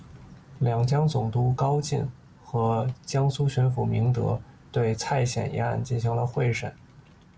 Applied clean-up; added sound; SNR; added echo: none; none; none; none.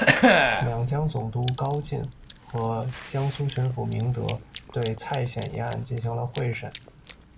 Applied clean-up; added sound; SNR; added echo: none; Chewing, mastication / Cough; 0 dB; none.